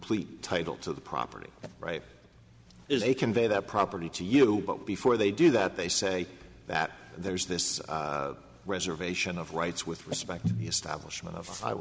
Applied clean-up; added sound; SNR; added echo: none; none; none; none.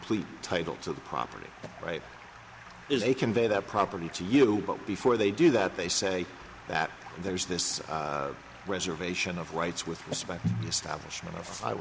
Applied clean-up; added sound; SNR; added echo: none; Stream; 18 dB; none.